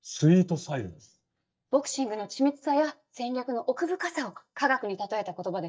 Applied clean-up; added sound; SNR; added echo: neural mask model DeepFilterNet 3.